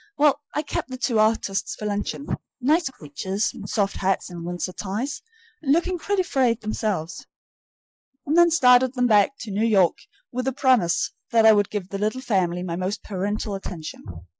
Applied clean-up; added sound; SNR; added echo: neural mask model Resemble Enhance denoiser.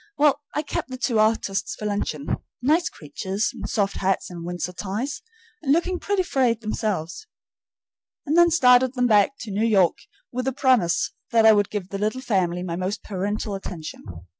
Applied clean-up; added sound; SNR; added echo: none; none; none; none.